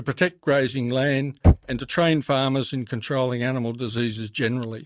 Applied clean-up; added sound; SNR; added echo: neural mask model RNNoise.